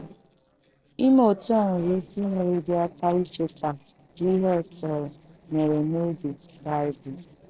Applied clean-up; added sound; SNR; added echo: neural separator model SepFormer DNS4.